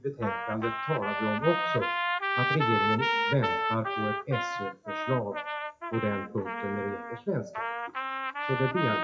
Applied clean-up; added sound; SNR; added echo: classical method WPE with log-MMSE.